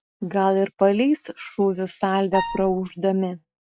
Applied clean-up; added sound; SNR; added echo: classical method log-MMSE.